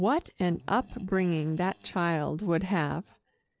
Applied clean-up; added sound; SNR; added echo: neural separator model SepFormer DNS4.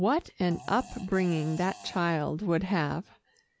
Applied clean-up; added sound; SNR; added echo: none; Fart; 18 dB; none.